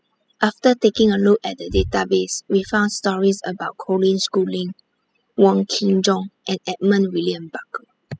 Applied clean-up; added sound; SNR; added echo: classical method spectral subtraction.